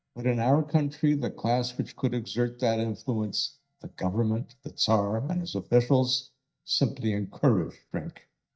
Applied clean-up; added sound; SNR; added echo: neural mask model DeepFilterNet 3.